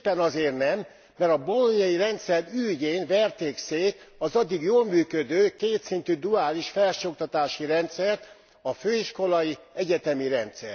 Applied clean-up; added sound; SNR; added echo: none; none; none; none.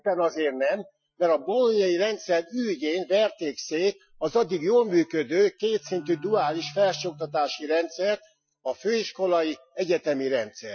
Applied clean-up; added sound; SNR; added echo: classical method Wiener filter.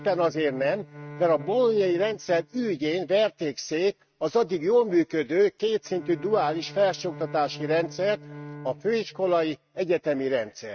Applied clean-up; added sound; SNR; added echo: neural mask model RNNoise.